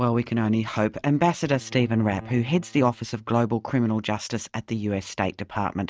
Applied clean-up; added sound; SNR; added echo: neural mask model RNNoise.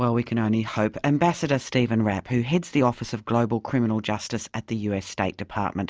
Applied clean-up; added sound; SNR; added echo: none; none; none; none.